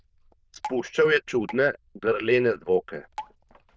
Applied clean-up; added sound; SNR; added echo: neural diffusion model UNIVERSE++.